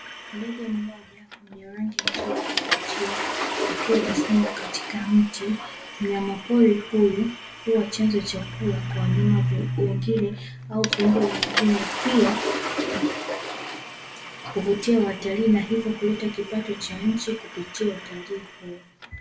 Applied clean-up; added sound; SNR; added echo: none; Toilet flush / Water; 7 dB; reverberation time 0.1 s.